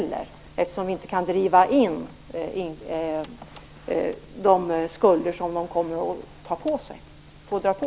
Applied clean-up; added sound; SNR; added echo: none; none; none; none.